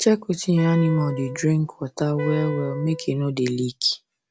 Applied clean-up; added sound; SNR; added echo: none; Wind instrument, woodwind instrument; 11 dB; none.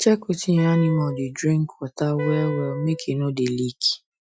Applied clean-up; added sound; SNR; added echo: classical method Wiener filter.